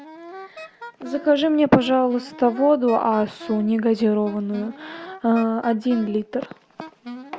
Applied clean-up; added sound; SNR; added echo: none; Wind instrument, woodwind instrument; 18 dB; none.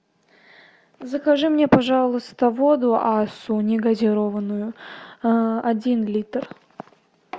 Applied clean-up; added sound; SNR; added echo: none; none; none; none.